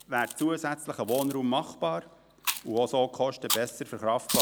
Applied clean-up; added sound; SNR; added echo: none; Chewing, mastication; 7 dB; none.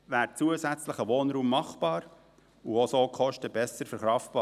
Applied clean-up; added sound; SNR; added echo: none; none; none; none.